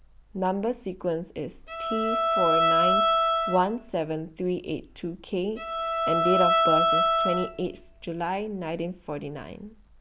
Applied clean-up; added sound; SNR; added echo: none; Bowed string instrument; -5 dB; none.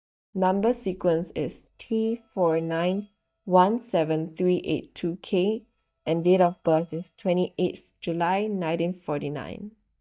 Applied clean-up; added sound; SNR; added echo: neural mask model DeepFilterNet 3.